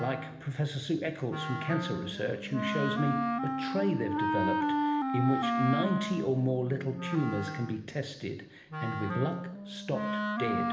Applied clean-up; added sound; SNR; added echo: none; Wind instrument, woodwind instrument; 1 dB; reverberation time 1.1 s.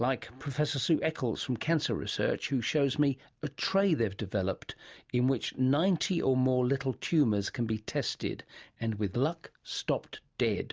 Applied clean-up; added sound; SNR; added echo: none; none; none; none.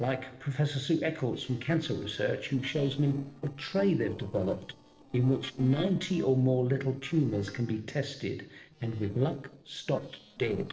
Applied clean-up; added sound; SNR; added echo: neural separator model SepFormer DNS4.